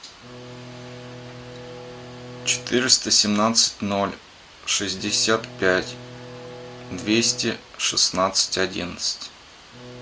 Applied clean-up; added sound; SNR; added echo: none; Bowed string instrument; 17 dB; none.